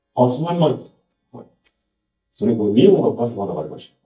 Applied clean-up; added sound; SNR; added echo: neural mask model DeepFilterNet 3.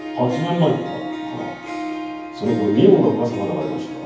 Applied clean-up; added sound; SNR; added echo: none; Harp; 6 dB; reverberation time 0.9 s.